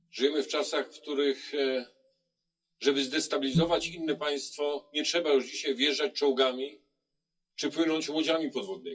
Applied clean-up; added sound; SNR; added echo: classical method WPE with log-MMSE.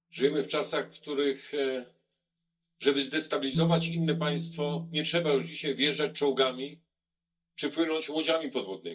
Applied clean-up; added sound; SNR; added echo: neural mask model DeepFilterNet 3.